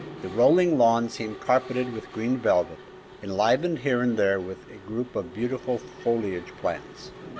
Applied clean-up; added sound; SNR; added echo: none; Mechanisms; 16 dB; none.